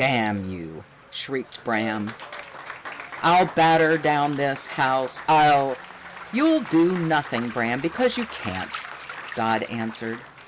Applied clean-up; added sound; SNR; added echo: none; Waves, surf + Applause; 15 dB; none.